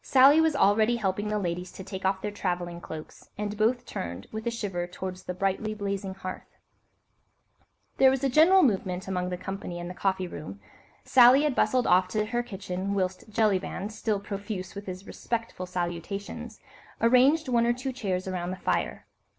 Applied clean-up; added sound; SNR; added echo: none; none; none; none.